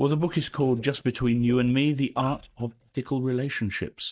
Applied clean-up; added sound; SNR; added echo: neural mask model DeepFilterNet 3.